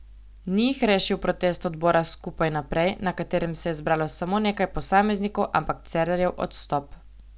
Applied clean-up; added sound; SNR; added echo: none; none; none; none.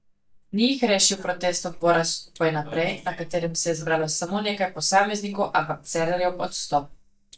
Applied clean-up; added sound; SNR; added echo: neural mask model DeepFilterNet 3.